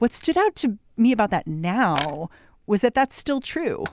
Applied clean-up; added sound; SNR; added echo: none; Telephone; 18 dB; none.